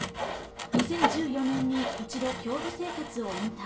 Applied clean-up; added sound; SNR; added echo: none; Sawing; 2 dB; reverberation time 0.3 s.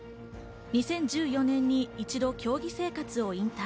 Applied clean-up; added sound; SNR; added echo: none; none; none; none.